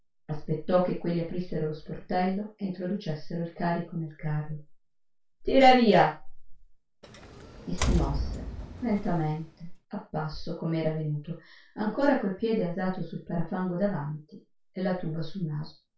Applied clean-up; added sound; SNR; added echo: none; Door; 5 dB; reverberation time 0.2 s.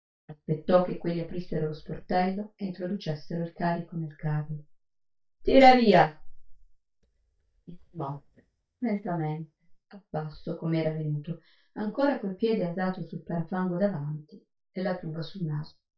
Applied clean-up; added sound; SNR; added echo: neural mask model DeepFilterNet 3.